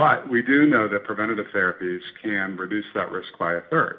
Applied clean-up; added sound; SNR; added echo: none; none; none; reverberation time 0.7 s.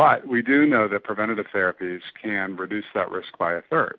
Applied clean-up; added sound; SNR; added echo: none; none; none; none.